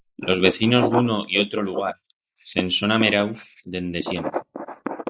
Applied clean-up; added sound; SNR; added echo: neural mask model Resemble Enhance denoiser.